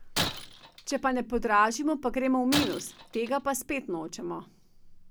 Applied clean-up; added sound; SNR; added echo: none; Shatter; 9 dB; none.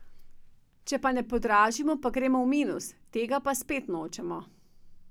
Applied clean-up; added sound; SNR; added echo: none; none; none; none.